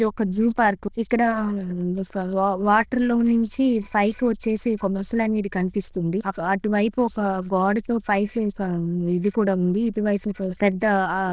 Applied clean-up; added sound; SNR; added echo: neural diffusion model UNIVERSE++.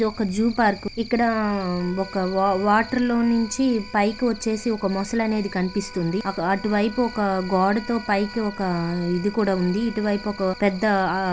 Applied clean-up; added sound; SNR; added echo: none; Cricket + Trumpet; 18 dB; none.